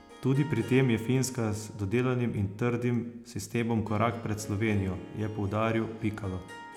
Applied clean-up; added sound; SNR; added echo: none; Harp; 20 dB; none.